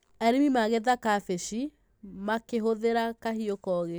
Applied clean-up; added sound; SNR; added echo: none; none; none; none.